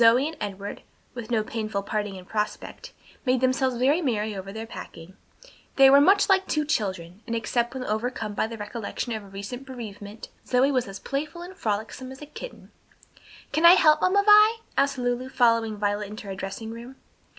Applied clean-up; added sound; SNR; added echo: none; none; none; none.